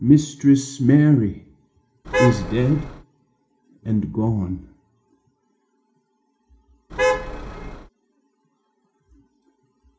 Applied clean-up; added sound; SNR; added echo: none; Traffic noise, roadway noise / Vehicle horn, car horn, honking; 1 dB; reverberation time 0.4 s.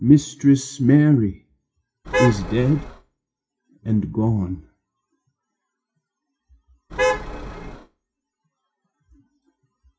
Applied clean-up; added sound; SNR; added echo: classical method WPE with log-MMSE.